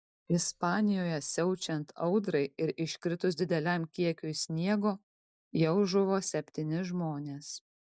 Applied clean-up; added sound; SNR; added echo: neural mask model DeepFilterNet 3.